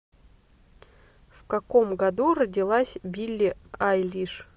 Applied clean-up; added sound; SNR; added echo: none; none; none; none.